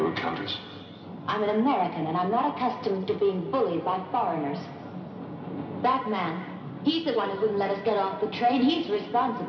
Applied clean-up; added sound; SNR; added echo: none; none; none; reverberation time 2.2 s.